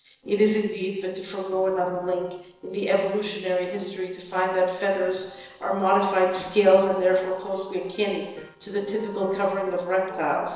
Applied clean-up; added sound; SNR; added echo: neural separator model SepFormer DNS4.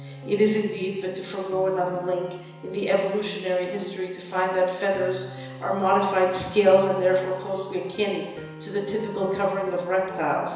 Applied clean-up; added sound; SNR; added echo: none; Piano; 16 dB; reverberation time 1.0 s.